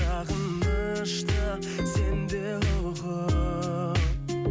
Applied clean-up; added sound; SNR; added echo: none; none; none; none.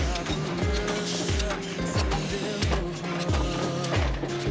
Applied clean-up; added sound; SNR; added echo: none; Hiss; 4 dB; none.